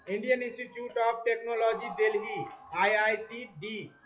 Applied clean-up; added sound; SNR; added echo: classical method WPE with log-MMSE.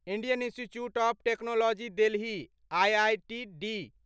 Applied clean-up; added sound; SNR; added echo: none; none; none; none.